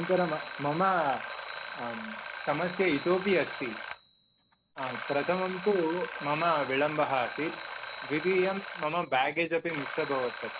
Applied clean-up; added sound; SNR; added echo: none; Alarm; 9 dB; none.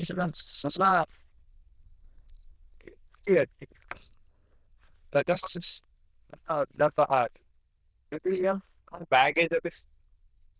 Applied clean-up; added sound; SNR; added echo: neural diffusion model UNIVERSE++.